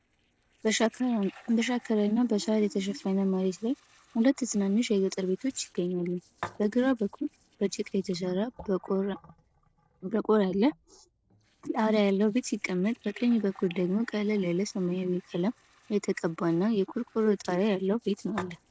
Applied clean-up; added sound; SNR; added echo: neural separator model SepFormer DNS4.